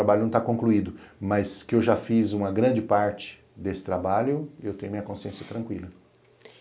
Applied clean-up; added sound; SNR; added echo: none; none; none; none.